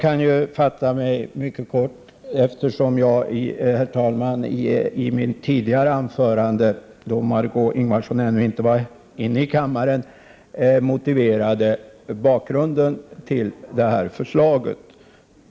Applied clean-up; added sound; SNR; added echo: none; none; none; none.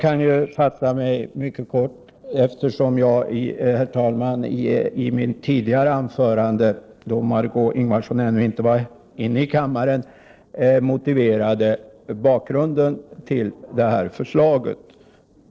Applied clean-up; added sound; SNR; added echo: neural separator model SepFormer DNS4.